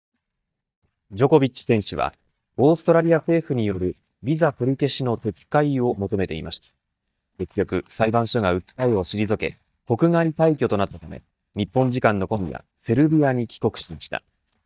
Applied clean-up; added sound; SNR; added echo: neural mask model DeepFilterNet 3.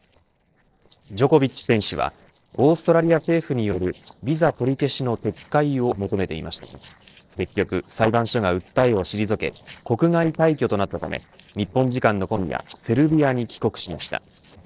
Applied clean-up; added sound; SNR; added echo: neural separator model SepFormer DNS4.